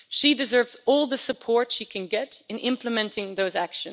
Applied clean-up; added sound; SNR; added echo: none; none; none; none.